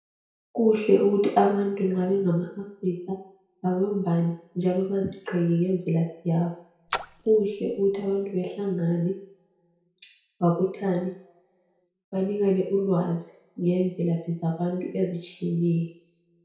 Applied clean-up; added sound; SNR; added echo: none; Splash, splatter; 12 dB; reverberation time 0.5 s.